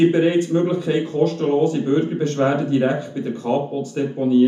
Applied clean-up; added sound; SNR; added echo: none; none; none; reverberation time 0.6 s.